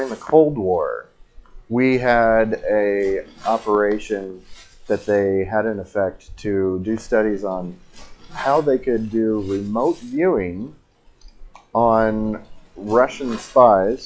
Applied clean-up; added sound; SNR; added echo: classical method log-MMSE.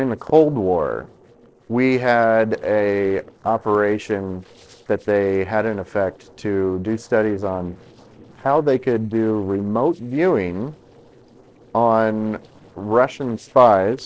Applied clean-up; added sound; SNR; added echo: neural separator model SepFormer DNS4.